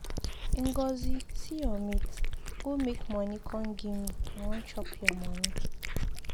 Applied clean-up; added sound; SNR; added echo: none; Cat; -5 dB; none.